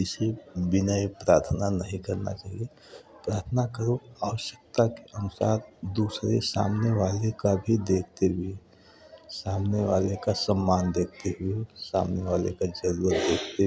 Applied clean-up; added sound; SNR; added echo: none; none; none; none.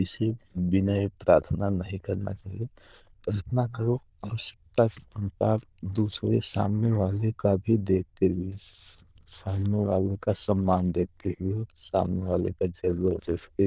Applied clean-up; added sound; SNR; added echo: neural diffusion model UNIVERSE++.